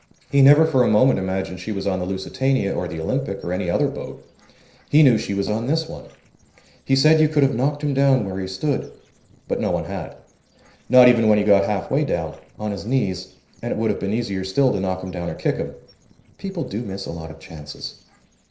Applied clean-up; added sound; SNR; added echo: neural separator model SepFormer DNS4.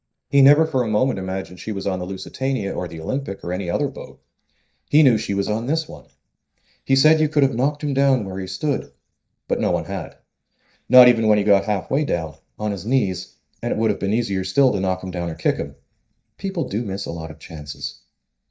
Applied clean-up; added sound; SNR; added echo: neural mask model DeepFilterNet 3.